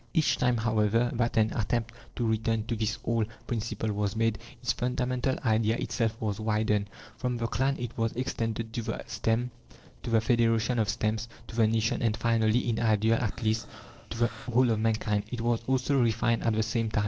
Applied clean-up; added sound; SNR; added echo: neural separator model SepFormer DNS4.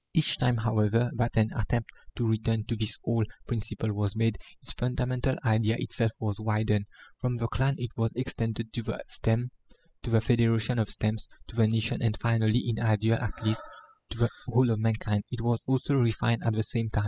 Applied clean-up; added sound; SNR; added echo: classical method spectral subtraction.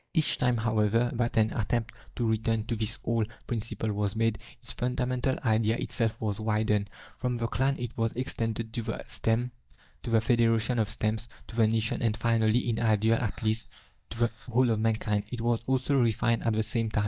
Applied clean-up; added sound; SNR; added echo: neural mask model DeepFilterNet 3.